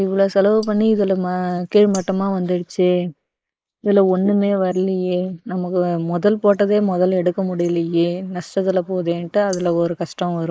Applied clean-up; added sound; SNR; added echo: neural mask model Resemble Enhance denoiser.